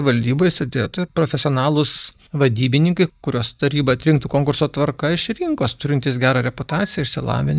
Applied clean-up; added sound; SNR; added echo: neural mask model DeepFilterNet 3.